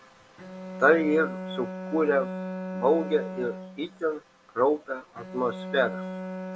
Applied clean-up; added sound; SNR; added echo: none; Bowed string instrument; 9 dB; none.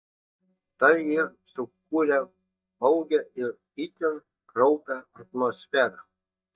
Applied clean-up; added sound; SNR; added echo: neural mask model DeepFilterNet 3.